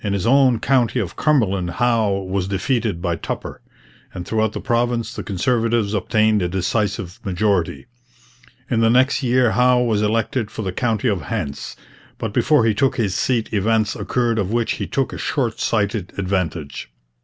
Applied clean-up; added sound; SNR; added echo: none; none; none; none.